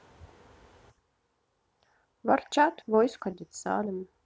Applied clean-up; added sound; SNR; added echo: none; none; none; none.